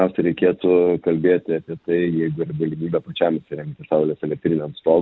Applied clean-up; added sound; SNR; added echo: none; none; none; none.